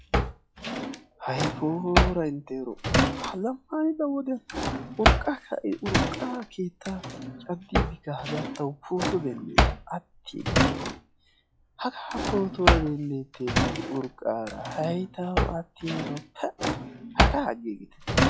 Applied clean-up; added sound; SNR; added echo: classical method log-MMSE.